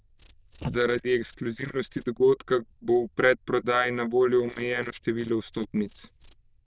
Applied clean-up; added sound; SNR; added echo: neural diffusion model UNIVERSE++.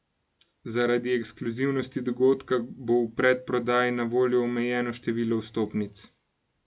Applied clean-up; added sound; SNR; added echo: none; none; none; none.